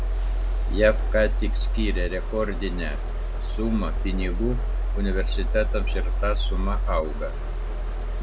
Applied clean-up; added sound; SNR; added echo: none; Mechanisms; -4 dB; none.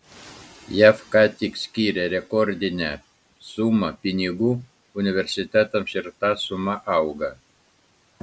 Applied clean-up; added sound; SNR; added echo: none; none; none; none.